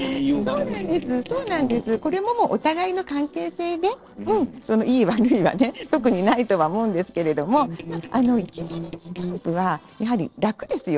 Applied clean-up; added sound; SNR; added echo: neural separator model SepFormer DNS4.